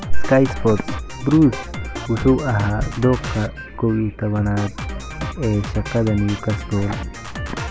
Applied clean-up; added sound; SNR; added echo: none; Drum kit; 10 dB; none.